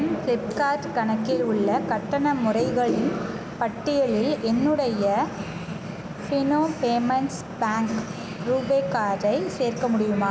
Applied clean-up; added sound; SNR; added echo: none; none; none; none.